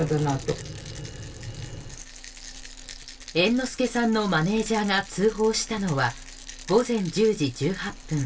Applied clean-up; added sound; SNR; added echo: none; Rattle; 15 dB; reverberation time 0.1 s.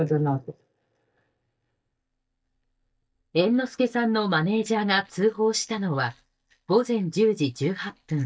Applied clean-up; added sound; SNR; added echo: neural mask model DeepFilterNet 3.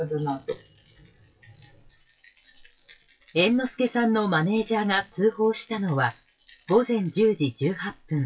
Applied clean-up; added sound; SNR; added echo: classical method WPE with log-MMSE.